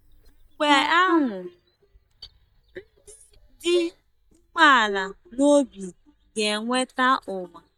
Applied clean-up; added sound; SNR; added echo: neural mask model DeepFilterNet 3.